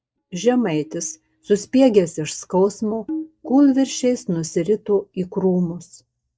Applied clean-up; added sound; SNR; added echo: neural mask model DeepFilterNet 3.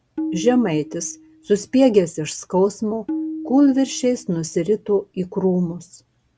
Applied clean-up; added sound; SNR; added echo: none; Tabla; 13 dB; none.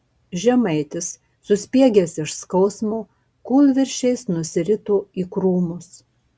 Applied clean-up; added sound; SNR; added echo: none; none; none; none.